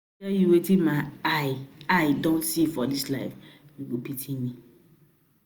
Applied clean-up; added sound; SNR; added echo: none; none; none; none.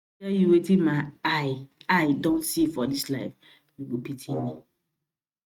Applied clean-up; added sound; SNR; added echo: neural mask model RNNoise.